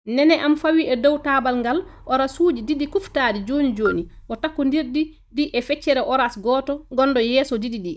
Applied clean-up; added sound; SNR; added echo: neural mask model DeepFilterNet 3.